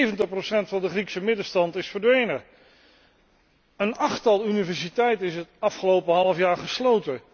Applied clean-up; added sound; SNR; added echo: none; none; none; none.